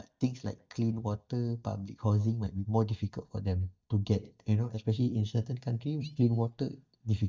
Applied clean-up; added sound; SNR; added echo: neural mask model DeepFilterNet 3.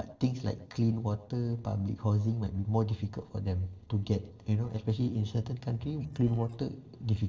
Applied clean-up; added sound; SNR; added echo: neural separator model SepFormer DNS4.